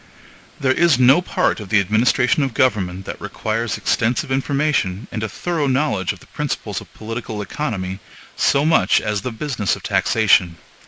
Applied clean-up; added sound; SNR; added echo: neural mask model Resemble Enhance denoiser.